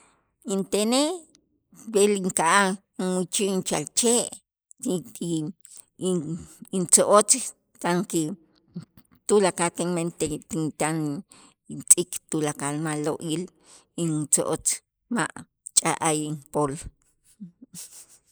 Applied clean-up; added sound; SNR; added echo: neural mask model Resemble Enhance denoiser.